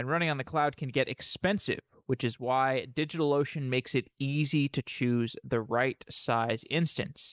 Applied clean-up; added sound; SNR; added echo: neural mask model Resemble Enhance denoiser.